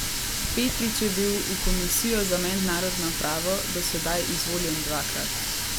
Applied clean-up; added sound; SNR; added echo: none; Water tap, faucet; 0 dB; none.